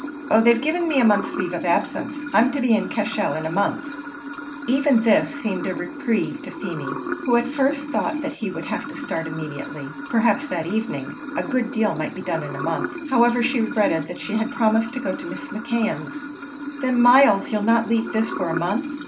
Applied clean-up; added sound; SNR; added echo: none; Sink (filling or washing) / Water; 9 dB; reverberation time 0.2 s.